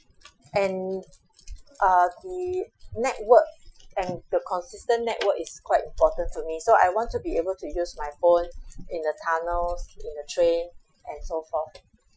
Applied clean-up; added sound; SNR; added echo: classical method Wiener filter.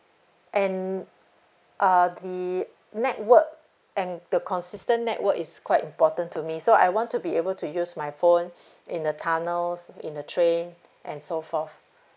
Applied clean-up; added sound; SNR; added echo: none; none; none; none.